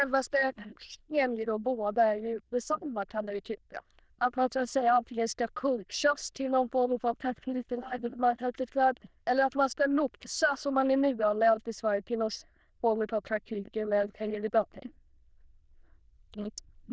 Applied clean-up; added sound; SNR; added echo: neural diffusion model UNIVERSE++.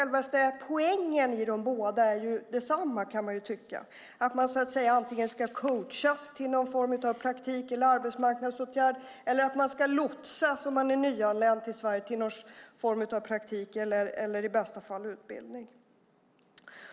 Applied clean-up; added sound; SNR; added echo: none; none; none; none.